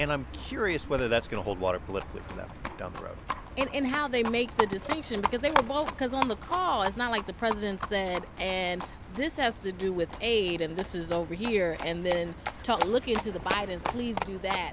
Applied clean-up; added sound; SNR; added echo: none; Livestock, farm animals, working animals; 6 dB; none.